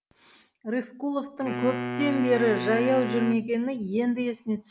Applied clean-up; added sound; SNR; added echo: none; Wind instrument, woodwind instrument; 7 dB; none.